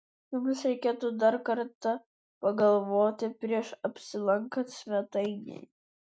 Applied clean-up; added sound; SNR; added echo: none; none; none; none.